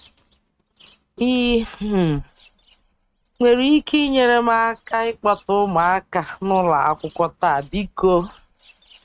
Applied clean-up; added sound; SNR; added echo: neural mask model RNNoise.